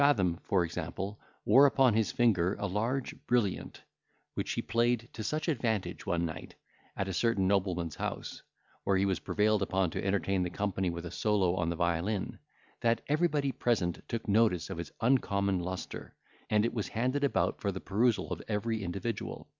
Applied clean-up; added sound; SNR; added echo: none; none; none; none.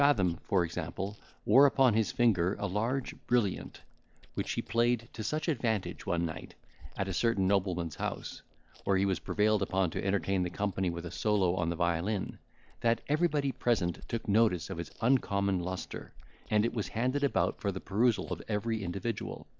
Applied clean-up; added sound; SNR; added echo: none; Chewing, mastication; 19 dB; none.